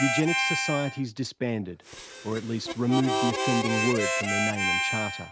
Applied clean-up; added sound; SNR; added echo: none; Harmonica; 0 dB; none.